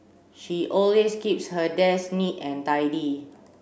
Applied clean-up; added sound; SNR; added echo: none; none; none; none.